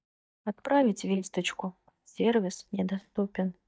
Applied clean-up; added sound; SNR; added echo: neural mask model DeepFilterNet 3.